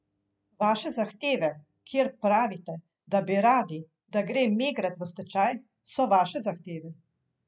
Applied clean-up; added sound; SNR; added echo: none; none; none; none.